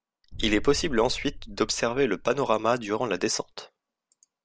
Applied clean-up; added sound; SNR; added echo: none; Boom; 10 dB; none.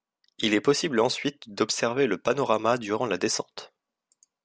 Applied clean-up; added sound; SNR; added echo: none; none; none; none.